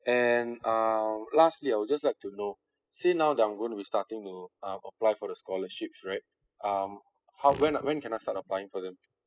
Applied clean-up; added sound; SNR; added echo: classical method spectral subtraction.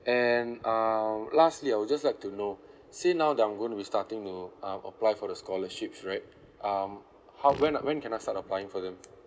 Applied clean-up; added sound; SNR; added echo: none; Fart; 15 dB; none.